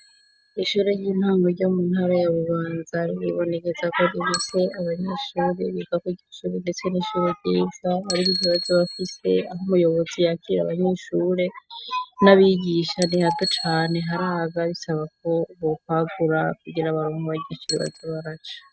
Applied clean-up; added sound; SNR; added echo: neural mask model RNNoise.